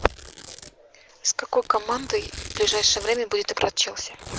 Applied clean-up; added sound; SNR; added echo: none; Domestic sounds, home sounds; 14 dB; none.